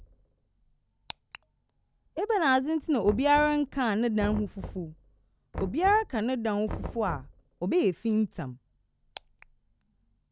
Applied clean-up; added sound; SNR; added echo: none; Knock; 14 dB; none.